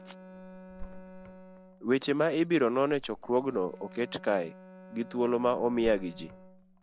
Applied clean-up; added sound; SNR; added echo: none; Bowed string instrument + Drawer open or close; 17 dB; none.